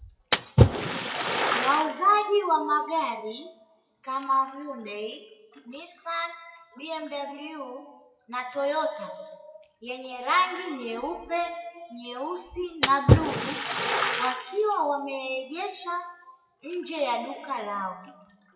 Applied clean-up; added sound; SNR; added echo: classical method WPE with log-MMSE.